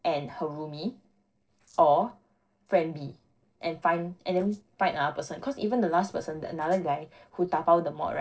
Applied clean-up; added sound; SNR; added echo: neural separator model SepFormer DNS4.